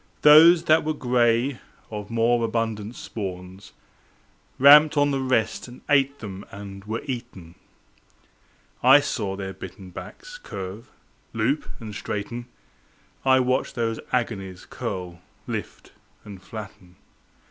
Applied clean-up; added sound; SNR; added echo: none; none; none; none.